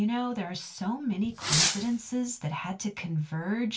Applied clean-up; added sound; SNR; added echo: none; Fireworks; -1 dB; reverberation time 0.2 s.